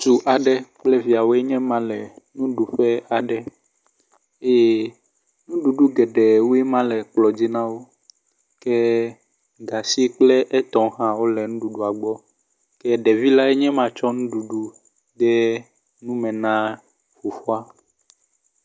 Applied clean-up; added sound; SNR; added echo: none; none; none; none.